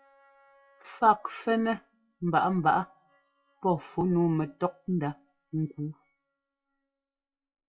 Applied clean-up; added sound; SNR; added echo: classical method WPE with log-MMSE.